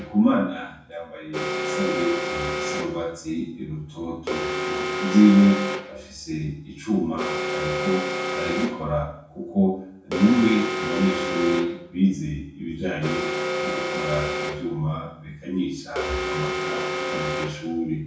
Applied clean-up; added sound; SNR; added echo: none; Alarm; 5 dB; reverberation time 0.6 s.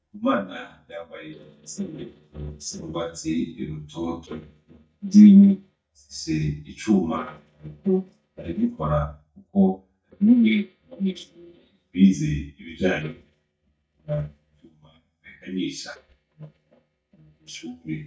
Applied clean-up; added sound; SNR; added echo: neural mask model DeepFilterNet 3.